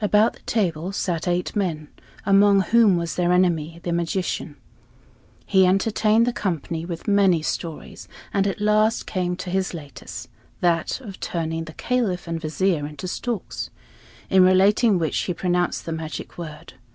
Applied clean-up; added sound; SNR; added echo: none; none; none; none.